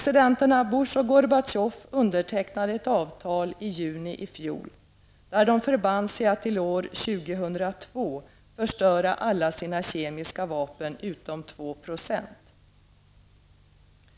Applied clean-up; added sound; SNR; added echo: none; none; none; none.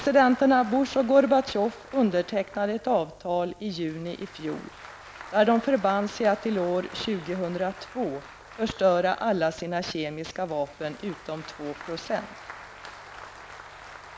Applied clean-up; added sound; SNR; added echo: none; Applause; 19 dB; none.